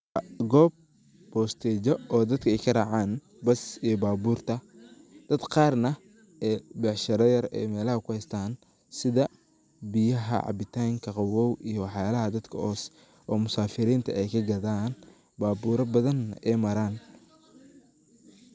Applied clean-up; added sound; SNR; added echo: none; none; none; none.